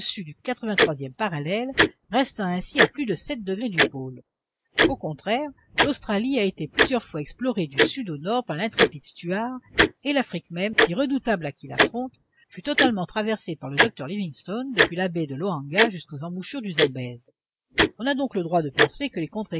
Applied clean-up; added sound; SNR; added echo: neural mask model Resemble Enhance denoiser.